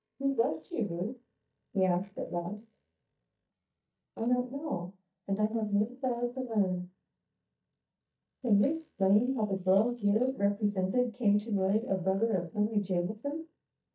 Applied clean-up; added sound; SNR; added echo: neural mask model DeepFilterNet 3.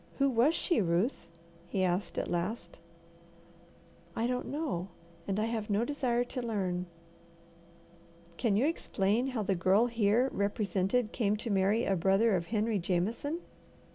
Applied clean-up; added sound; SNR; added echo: none; none; none; none.